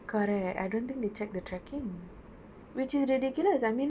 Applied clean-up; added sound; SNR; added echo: none; none; none; none.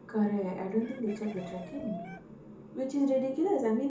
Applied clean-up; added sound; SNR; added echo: none; Chicken, rooster; 18 dB; reverberation time 0.7 s.